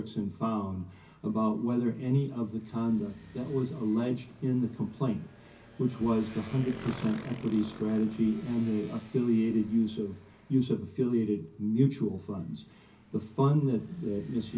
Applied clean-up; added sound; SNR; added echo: none; Motorcycle; 20 dB; reverberation time 0.3 s.